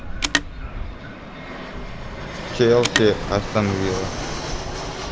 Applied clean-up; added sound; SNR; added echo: none; Telephone + Fixed-wing aircraft, airplane; 3 dB; none.